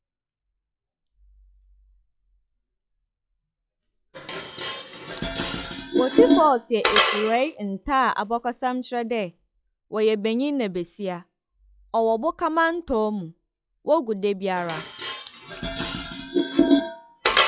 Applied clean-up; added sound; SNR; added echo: classical method log-MMSE.